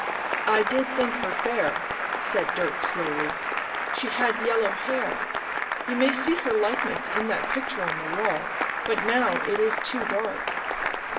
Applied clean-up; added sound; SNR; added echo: none; Applause / Cheering; 1 dB; reverberation time 0.8 s.